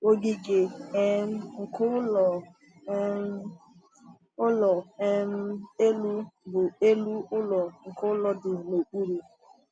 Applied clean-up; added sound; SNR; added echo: none; none; none; none.